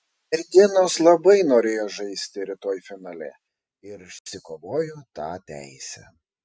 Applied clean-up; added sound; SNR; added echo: none; none; none; none.